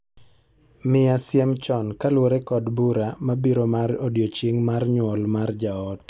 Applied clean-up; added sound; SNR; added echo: none; none; none; none.